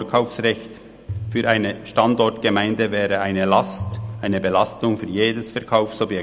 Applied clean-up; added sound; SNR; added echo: none; Bowed string instrument; 14 dB; none.